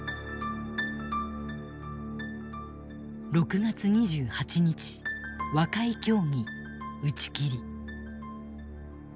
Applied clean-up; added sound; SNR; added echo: none; none; none; none.